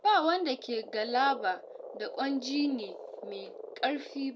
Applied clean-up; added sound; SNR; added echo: none; Frog; 14 dB; none.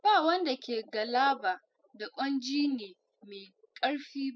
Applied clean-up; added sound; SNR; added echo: classical method spectral subtraction.